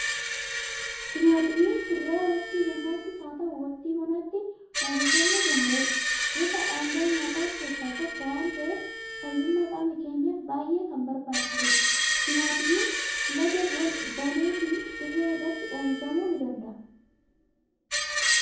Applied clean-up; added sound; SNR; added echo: none; Screech; 1 dB; reverberation time 0.7 s.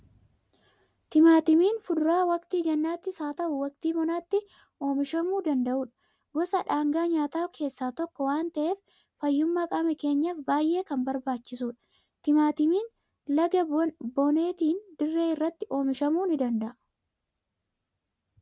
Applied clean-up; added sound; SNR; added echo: none; none; none; none.